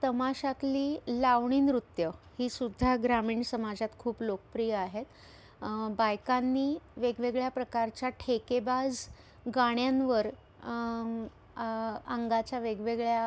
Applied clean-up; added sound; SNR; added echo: none; none; none; none.